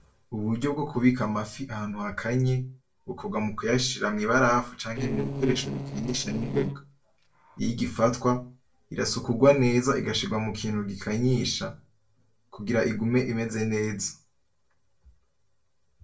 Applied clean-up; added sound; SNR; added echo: neural separator model SepFormer DNS4.